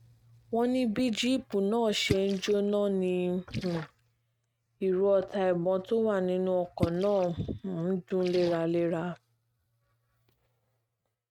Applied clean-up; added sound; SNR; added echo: neural mask model RNNoise.